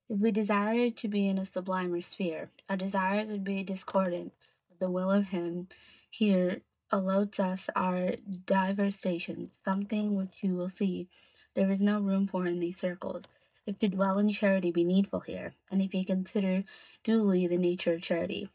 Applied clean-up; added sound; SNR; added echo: neural mask model DeepFilterNet 3.